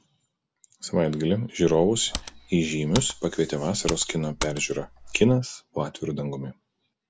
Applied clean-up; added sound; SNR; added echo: none; Computer keyboard; 11 dB; none.